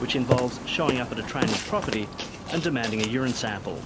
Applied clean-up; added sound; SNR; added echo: none; Burping, eructation; 3 dB; none.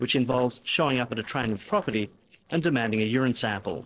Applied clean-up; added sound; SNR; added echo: neural separator model SepFormer DNS4.